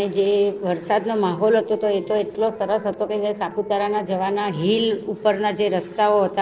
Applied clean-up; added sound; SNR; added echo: neural separator model SepFormer DNS4.